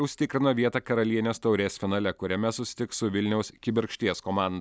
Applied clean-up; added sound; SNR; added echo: none; none; none; none.